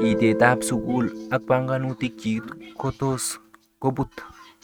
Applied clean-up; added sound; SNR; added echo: neural mask model RNNoise.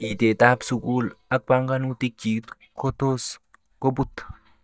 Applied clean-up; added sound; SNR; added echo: neural mask model DeepFilterNet 3.